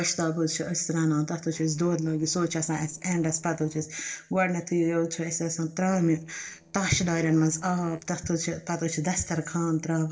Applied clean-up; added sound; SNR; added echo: neural separator model SepFormer DNS4.